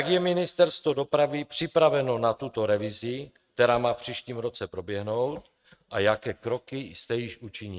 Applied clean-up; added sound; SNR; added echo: neural mask model RNNoise.